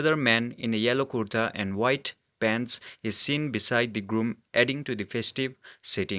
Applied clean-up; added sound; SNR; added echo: none; none; none; none.